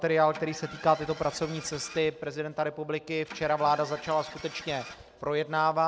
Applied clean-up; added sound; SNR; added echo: none; Engine starting; 17 dB; none.